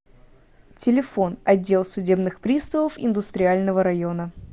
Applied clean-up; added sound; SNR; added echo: none; none; none; none.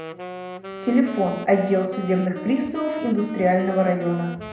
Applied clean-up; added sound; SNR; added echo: none; Wind instrument, woodwind instrument; 13 dB; reverberation time 0.7 s.